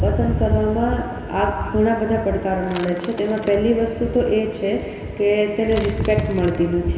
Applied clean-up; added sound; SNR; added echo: none; Crackle / Crushing / Wood; 18 dB; reverberation time 2.2 s.